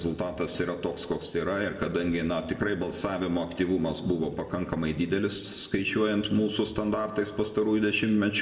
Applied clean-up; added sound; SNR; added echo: none; none; none; reverberation time 0.8 s.